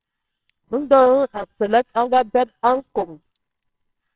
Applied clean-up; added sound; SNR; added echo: neural separator model SepFormer WHAMR!.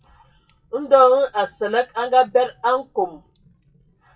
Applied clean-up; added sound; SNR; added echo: classical method WPE with log-MMSE.